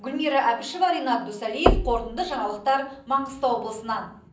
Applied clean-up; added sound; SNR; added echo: none; Knock / Wood; 2 dB; reverberation time 0.6 s.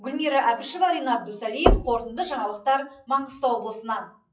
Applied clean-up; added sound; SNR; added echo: classical method WPE with log-MMSE.